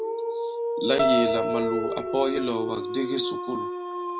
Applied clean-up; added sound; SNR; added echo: none; Keyboard (musical) + Dog; -1 dB; none.